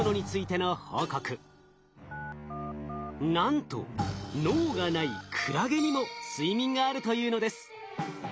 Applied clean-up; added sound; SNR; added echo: none; Telephone; 12 dB; none.